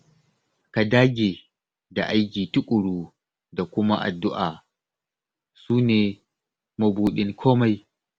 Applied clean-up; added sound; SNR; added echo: none; none; none; none.